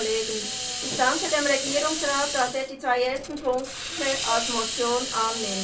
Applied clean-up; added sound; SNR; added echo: none; Hiss; 4 dB; reverberation time 0.2 s.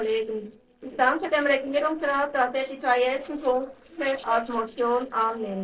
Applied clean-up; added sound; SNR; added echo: neural separator model SepFormer DNS4.